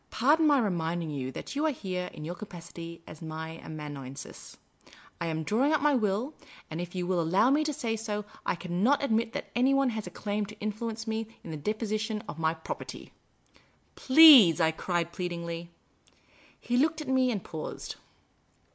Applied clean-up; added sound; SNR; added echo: none; none; none; none.